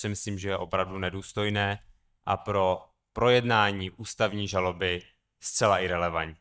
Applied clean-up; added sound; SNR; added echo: neural mask model DeepFilterNet 3.